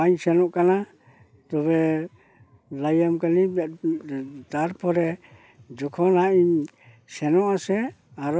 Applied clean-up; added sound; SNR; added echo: none; none; none; none.